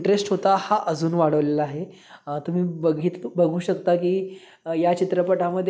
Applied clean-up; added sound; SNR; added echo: none; none; none; none.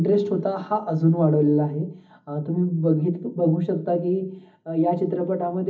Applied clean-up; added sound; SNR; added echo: none; none; none; reverberation time 0.4 s.